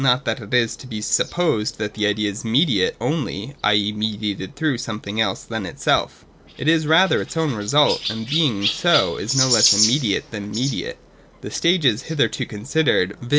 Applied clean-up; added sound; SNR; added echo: none; Chirp, tweet; 8 dB; none.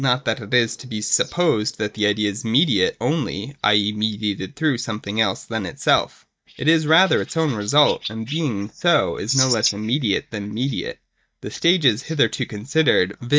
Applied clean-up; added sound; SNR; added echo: neural mask model DeepFilterNet 3.